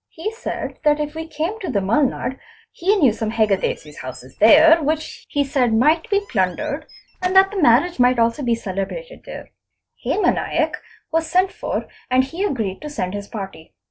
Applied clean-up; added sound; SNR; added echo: neural separator model SepFormer DNS4.